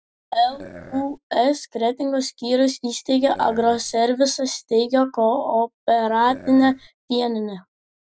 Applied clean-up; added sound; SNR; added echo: none; Burping, eructation; 19 dB; none.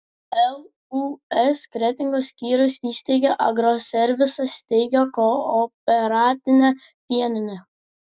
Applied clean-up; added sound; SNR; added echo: none; none; none; none.